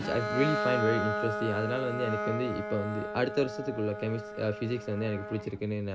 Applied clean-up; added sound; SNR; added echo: none; Bowed string instrument; 3 dB; none.